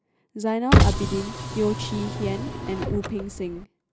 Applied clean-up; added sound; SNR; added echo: none; Car; -5 dB; none.